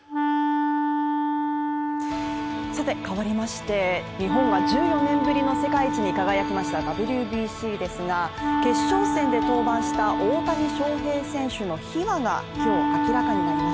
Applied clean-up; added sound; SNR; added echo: none; Wind instrument, woodwind instrument; -1 dB; none.